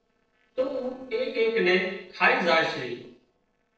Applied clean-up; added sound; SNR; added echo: neural separator model SepFormer DNS4.